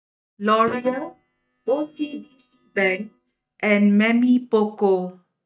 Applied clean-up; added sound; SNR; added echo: neural mask model DeepFilterNet 3.